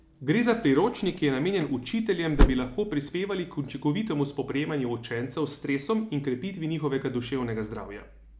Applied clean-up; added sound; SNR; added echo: none; Slam / Car; -1 dB; none.